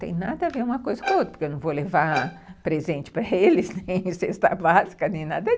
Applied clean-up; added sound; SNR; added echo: none; Bowed string instrument; 11 dB; none.